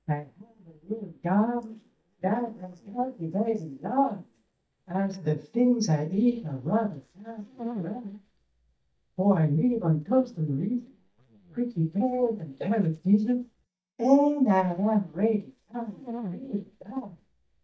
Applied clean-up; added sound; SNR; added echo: neural mask model DeepFilterNet 3.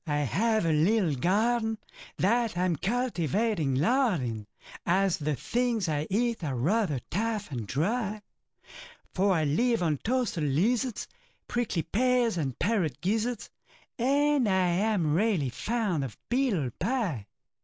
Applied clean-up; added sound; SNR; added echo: none; none; none; none.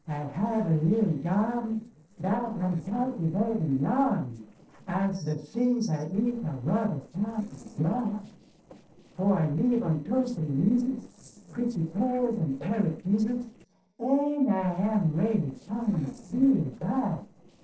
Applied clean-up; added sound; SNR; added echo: neural separator model SepFormer DNS4.